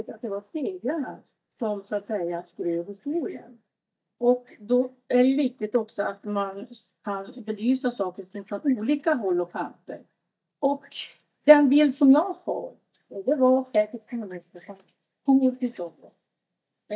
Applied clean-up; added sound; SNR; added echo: neural mask model DeepFilterNet 3.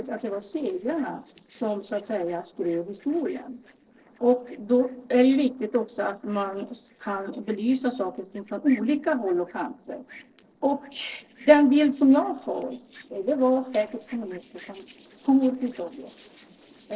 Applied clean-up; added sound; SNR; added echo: neural separator model SepFormer DNS4.